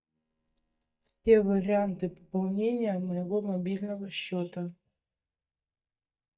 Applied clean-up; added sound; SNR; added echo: neural mask model DeepFilterNet 3.